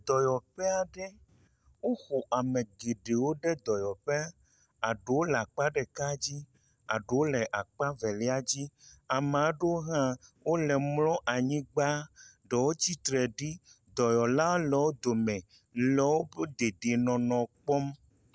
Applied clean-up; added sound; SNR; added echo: none; none; none; none.